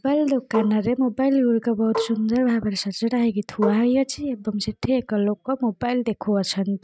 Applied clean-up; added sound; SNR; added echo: neural mask model RNNoise.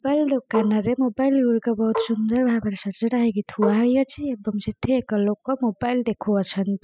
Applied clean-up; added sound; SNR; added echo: classical method spectral subtraction.